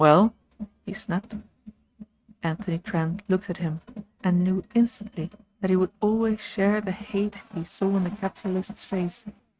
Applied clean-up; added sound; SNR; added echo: neural mask model RNNoise.